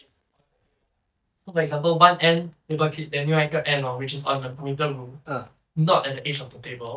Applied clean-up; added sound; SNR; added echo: neural mask model DeepFilterNet 3.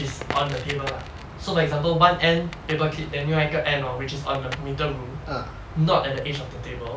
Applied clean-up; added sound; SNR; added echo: none; Crackle; 17 dB; none.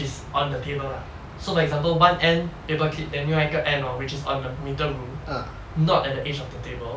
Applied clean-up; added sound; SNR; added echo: none; none; none; none.